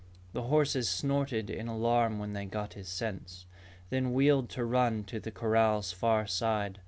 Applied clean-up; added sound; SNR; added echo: none; none; none; none.